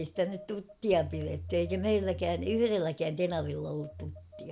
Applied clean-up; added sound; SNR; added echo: none; Telephone; 12 dB; none.